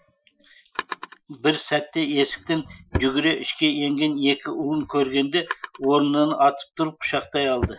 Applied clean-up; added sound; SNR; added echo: classical method Wiener filter.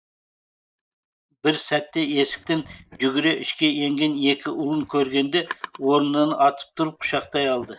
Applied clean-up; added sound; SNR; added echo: neural mask model DeepFilterNet 3.